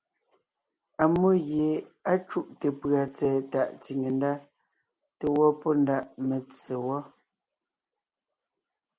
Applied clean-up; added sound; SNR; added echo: none; none; none; none.